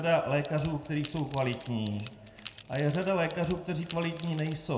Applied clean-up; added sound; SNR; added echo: none; Rattle / Keys jangling; 11 dB; reverberation time 0.9 s.